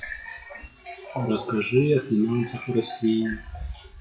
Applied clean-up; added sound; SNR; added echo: classical method WPE with log-MMSE.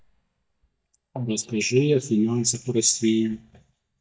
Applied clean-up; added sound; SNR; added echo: neural mask model DeepFilterNet 3.